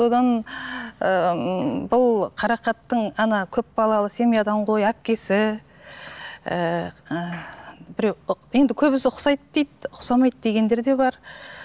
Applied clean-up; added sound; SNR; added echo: none; none; none; none.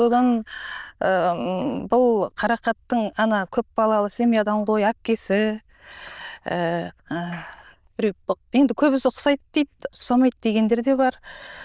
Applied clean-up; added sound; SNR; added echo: neural diffusion model UNIVERSE++.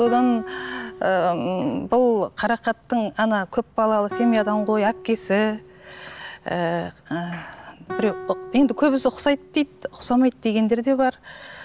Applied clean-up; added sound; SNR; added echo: none; Guitar; 16 dB; none.